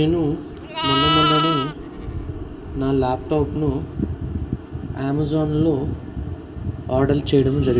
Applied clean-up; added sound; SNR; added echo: none; Livestock, farm animals, working animals; 6 dB; reverberation time 2.5 s.